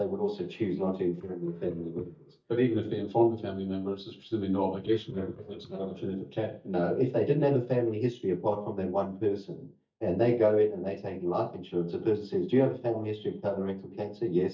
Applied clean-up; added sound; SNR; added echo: neural mask model DeepFilterNet 3.